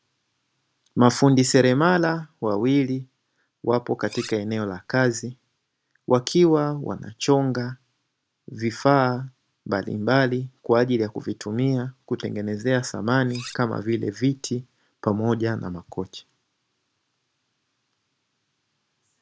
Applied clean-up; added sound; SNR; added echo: none; Cutlery, silverware; 20 dB; none.